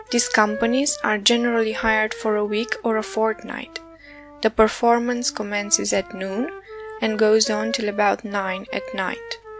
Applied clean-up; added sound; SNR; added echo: none; Wind instrument, woodwind instrument; 15 dB; none.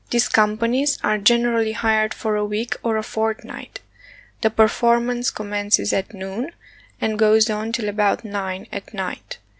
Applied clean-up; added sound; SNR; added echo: none; none; none; none.